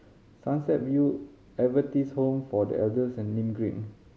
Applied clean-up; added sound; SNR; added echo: none; none; none; none.